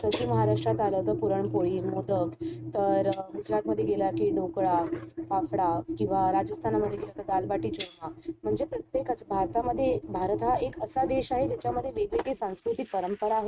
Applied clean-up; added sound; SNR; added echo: neural mask model RNNoise.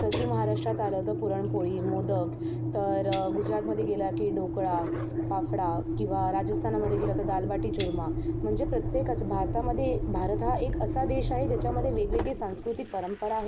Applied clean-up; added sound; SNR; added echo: none; Engine + Tambourine; 0 dB; none.